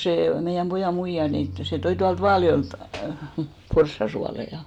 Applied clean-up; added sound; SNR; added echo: none; Bowed string instrument; 12 dB; none.